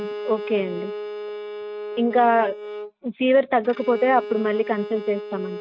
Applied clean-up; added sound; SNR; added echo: neural mask model RNNoise.